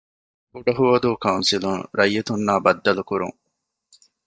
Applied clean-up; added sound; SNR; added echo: neural mask model DeepFilterNet 3.